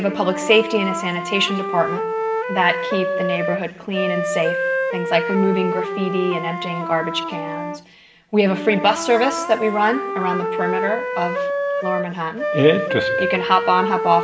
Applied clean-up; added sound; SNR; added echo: none; Wind instrument, woodwind instrument; 3 dB; reverberation time 1.6 s.